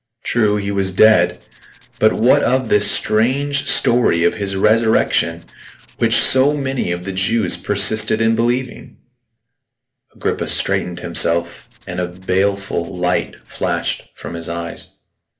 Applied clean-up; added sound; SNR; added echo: neural separator model SepFormer DNS4.